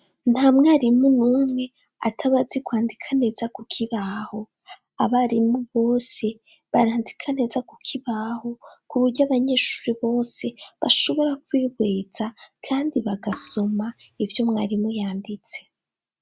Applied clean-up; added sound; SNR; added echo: neural mask model RNNoise.